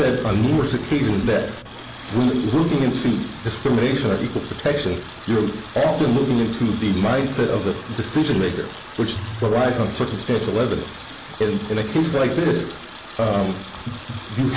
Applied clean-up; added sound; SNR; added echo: none; Water tap, faucet + Bowed string instrument; 15 dB; none.